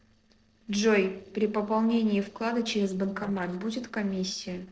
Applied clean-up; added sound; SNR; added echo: neural separator model SepFormer DNS4.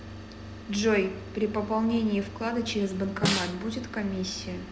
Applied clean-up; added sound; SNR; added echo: none; Snare drum; 4 dB; none.